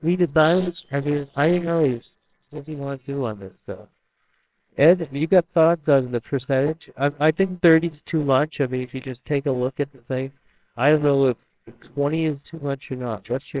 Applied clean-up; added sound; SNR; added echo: neural separator model SepFormer WHAMR!.